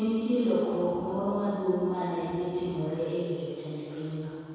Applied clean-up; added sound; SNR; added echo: none; none; none; reverberation time 2.2 s.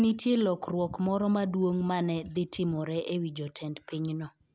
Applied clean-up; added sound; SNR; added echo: none; none; none; none.